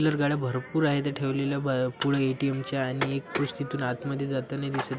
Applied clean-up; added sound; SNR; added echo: none; none; none; none.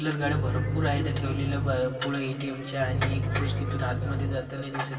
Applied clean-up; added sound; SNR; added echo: none; Bowed string instrument; 0 dB; reverberation time 2.5 s.